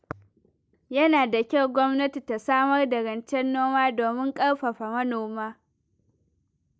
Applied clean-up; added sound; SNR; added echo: none; none; none; none.